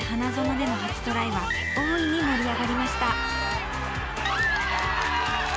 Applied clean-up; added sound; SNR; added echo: none; none; none; none.